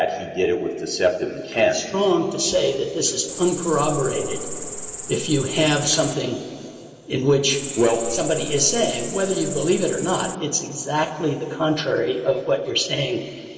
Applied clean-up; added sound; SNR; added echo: none; Cricket; 9 dB; reverberation time 2.9 s.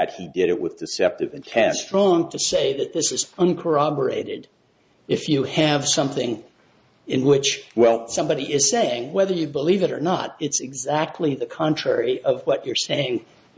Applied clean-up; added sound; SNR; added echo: none; none; none; none.